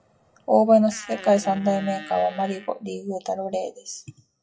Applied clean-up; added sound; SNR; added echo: classical method WPE with log-MMSE.